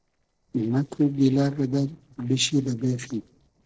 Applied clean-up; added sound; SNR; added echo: neural separator model SepFormer DNS4.